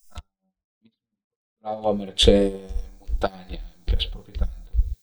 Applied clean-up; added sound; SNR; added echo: neural mask model DeepFilterNet 3.